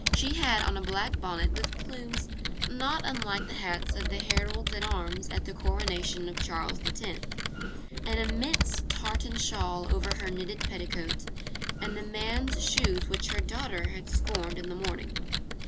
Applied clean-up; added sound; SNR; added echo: none; Computer keyboard; -4 dB; none.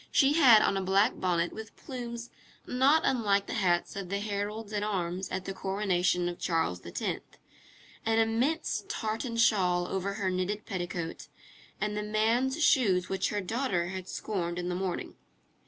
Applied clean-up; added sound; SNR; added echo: none; none; none; none.